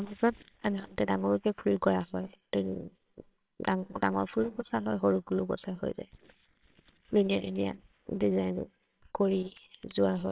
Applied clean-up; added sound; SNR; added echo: neural separator model SepFormer WHAMR!.